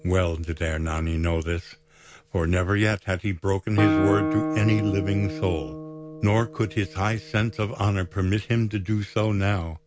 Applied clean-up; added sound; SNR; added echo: none; Guitar; 7 dB; none.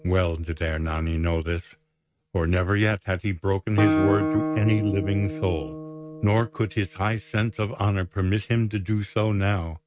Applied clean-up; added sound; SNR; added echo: neural mask model RNNoise.